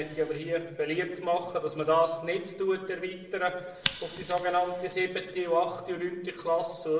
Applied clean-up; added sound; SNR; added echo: none; Scissors; 15 dB; reverberation time 0.7 s.